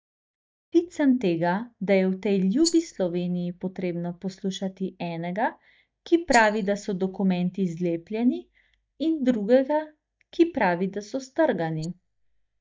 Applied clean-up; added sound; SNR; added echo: neural mask model DeepFilterNet 3.